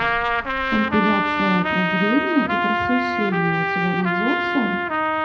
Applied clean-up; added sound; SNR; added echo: none; Trumpet; -2 dB; reverberation time 0.7 s.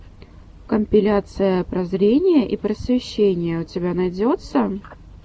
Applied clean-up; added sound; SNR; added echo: none; none; none; none.